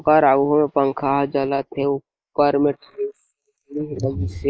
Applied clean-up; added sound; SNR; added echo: neural mask model Resemble Enhance denoiser.